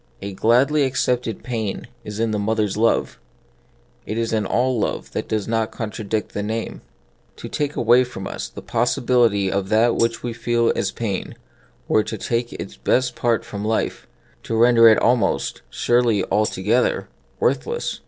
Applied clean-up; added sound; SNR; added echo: none; Tambourine; 17 dB; none.